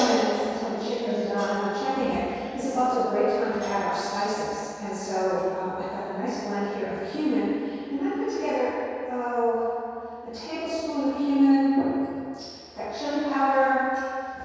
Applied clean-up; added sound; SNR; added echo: none; Telephone; 9 dB; reverberation time 2.2 s.